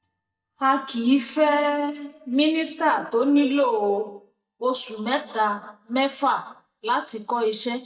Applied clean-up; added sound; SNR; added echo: neural mask model DeepFilterNet 3.